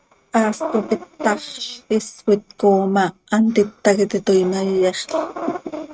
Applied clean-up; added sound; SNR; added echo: neural mask model RNNoise.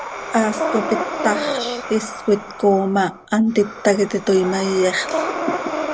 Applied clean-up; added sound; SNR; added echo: none; Breathing; 6 dB; none.